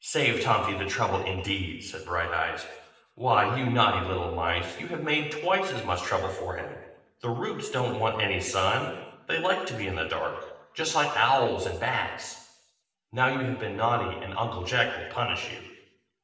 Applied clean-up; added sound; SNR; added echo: none; none; none; reverberation time 1.0 s.